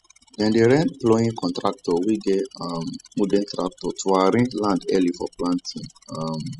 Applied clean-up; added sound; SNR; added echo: classical method spectral subtraction.